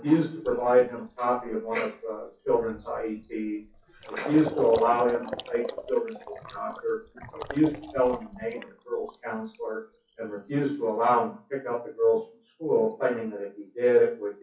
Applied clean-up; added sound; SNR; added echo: classical method WPE with log-MMSE.